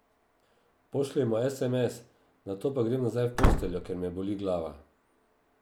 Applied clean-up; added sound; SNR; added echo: none; Slam / Wood; -3 dB; none.